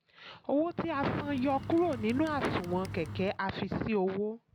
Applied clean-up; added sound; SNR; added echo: none; Bird; 11 dB; none.